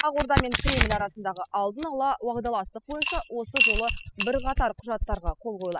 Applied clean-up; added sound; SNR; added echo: classical method spectral subtraction.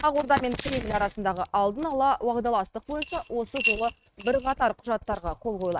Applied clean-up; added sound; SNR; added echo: neural mask model RNNoise.